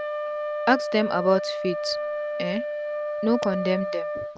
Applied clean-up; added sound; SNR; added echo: none; Wind instrument, woodwind instrument; 2 dB; none.